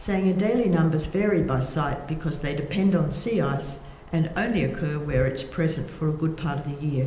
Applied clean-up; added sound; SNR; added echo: none; Cricket; 15 dB; reverberation time 0.9 s.